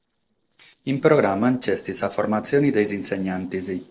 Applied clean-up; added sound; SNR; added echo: neural separator model SepFormer DNS4.